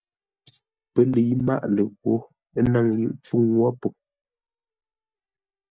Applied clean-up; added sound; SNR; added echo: neural mask model DeepFilterNet 3.